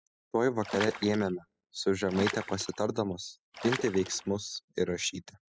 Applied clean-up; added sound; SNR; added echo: classical method spectral subtraction.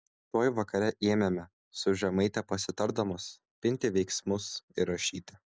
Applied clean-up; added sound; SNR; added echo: none; none; none; none.